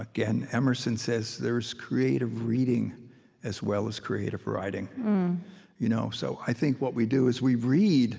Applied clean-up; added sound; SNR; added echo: none; none; none; none.